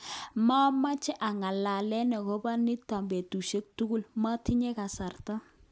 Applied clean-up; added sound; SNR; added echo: none; none; none; none.